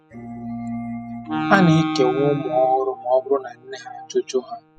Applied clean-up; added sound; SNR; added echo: classical method spectral subtraction.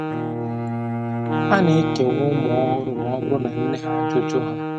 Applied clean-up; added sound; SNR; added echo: neural mask model RNNoise.